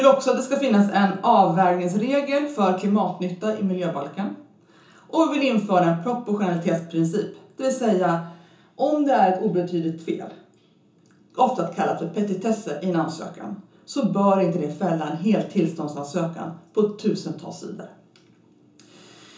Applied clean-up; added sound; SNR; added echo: none; none; none; reverberation time 0.6 s.